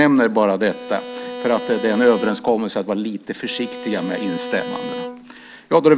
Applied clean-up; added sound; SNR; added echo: none; Bowed string instrument; 11 dB; none.